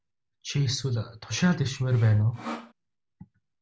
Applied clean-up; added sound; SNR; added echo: none; Sawing; 13 dB; none.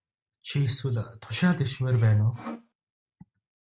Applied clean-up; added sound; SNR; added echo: neural mask model RNNoise.